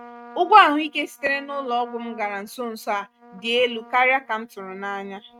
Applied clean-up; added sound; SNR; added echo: neural mask model RNNoise.